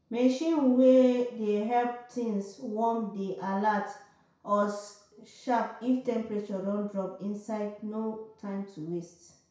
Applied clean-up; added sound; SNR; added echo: none; none; none; reverberation time 0.6 s.